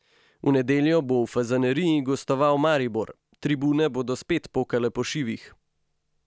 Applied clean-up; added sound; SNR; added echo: none; none; none; none.